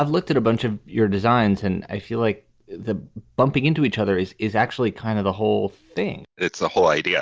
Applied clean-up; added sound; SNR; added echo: none; none; none; none.